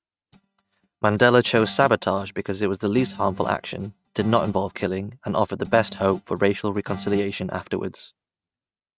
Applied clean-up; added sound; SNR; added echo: neural mask model RNNoise.